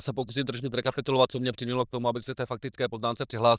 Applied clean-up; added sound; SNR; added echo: neural diffusion model UNIVERSE++.